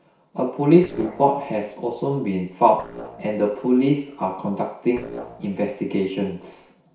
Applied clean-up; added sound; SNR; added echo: neural separator model SepFormer DNS4.